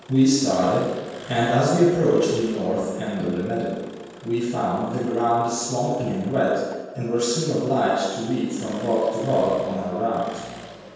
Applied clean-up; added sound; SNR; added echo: none; Engine; 19 dB; reverberation time 1.2 s.